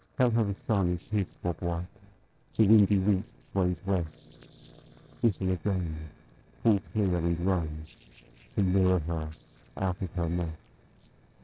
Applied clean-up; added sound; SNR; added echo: neural separator model SepFormer DNS4.